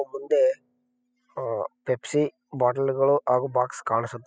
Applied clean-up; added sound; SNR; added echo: classical method spectral subtraction.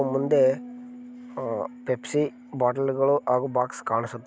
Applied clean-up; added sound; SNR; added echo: none; Bass guitar; 17 dB; none.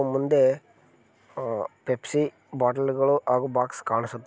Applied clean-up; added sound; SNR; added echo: none; none; none; none.